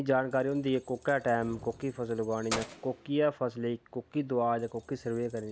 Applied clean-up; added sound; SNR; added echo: none; Keys jangling; 16 dB; none.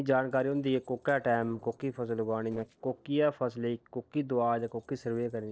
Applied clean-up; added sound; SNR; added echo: neural separator model SepFormer DNS4.